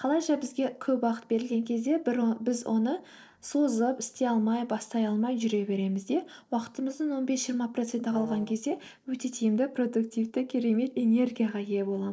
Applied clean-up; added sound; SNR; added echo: neural separator model SepFormer DNS4.